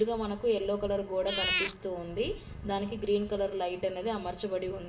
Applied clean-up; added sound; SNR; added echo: none; Meow / Purr; 6 dB; reverberation time 1.6 s.